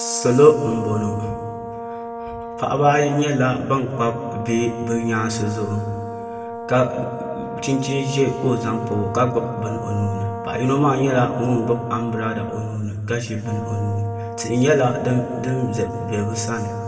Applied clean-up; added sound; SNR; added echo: none; Brass instrument; 10 dB; reverberation time 1.7 s.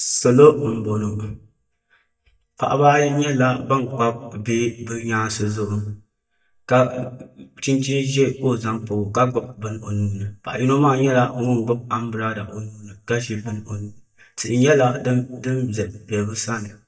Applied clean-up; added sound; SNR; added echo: neural mask model DeepFilterNet 3.